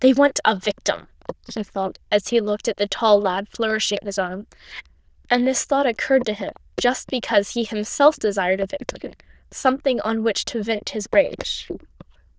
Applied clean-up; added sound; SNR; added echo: neural diffusion model UNIVERSE++.